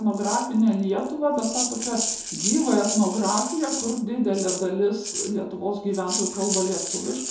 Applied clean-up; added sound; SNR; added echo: none; Rattle (instrument); 6 dB; reverberation time 2.6 s.